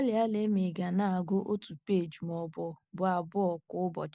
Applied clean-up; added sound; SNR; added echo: none; none; none; none.